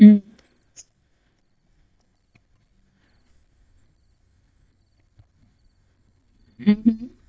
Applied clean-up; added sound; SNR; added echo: neural mask model DeepFilterNet 3.